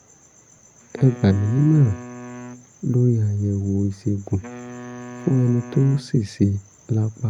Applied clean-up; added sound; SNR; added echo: none; Wind instrument, woodwind instrument; 17 dB; none.